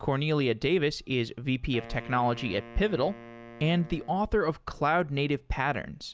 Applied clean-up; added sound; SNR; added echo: none; Wind instrument, woodwind instrument; 18 dB; none.